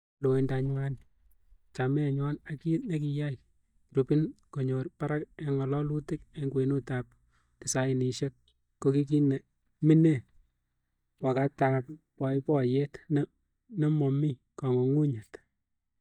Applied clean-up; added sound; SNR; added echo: neural mask model DeepFilterNet 3.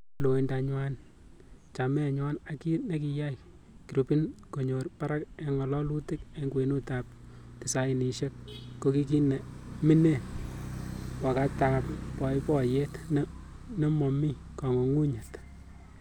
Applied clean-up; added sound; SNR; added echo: none; none; none; none.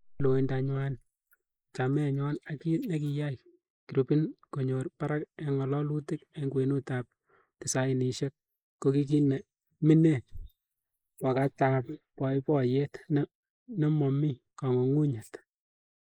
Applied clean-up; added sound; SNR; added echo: neural mask model Resemble Enhance denoiser.